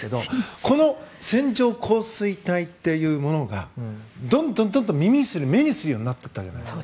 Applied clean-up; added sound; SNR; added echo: none; none; none; none.